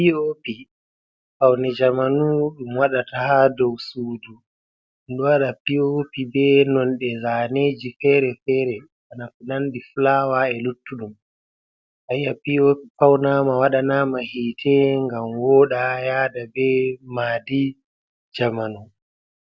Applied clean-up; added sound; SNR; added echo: none; none; none; none.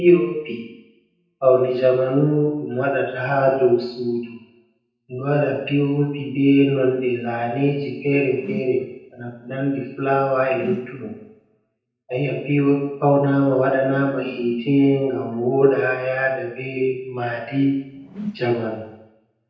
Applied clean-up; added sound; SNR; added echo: none; Whoosh, swoosh, swish; 16 dB; reverberation time 0.8 s.